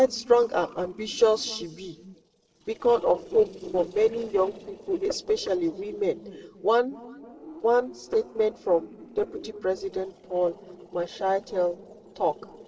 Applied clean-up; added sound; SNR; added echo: neural separator model SepFormer DNS4.